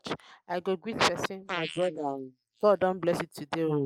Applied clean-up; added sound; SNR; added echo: neural mask model Resemble Enhance denoiser.